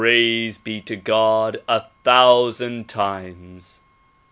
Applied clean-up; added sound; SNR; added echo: none; none; none; none.